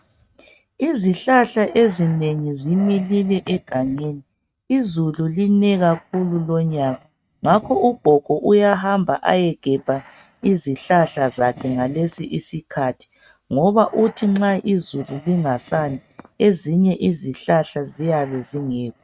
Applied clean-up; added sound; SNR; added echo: neural mask model RNNoise.